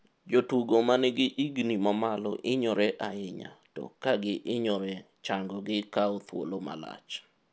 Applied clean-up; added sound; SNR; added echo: none; none; none; none.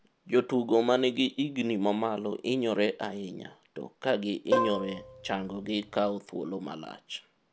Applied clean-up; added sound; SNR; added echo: none; Plucked string instrument; 2 dB; none.